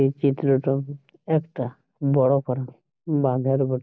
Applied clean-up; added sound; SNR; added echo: none; none; none; none.